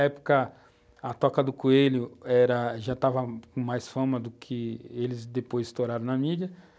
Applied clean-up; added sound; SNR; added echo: none; none; none; none.